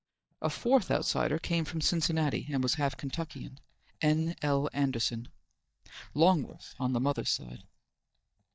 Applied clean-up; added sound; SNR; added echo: neural mask model DeepFilterNet 3.